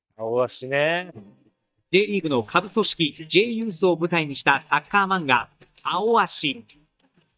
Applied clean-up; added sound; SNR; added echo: neural mask model DeepFilterNet 3.